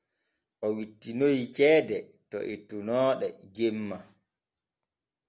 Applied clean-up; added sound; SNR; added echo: none; none; none; none.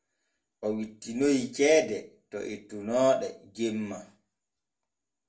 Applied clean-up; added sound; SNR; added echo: none; none; none; reverberation time 0.2 s.